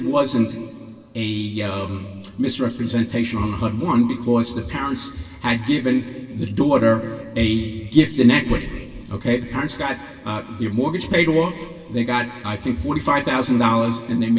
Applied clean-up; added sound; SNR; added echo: none; none; none; reverberation time 2.1 s.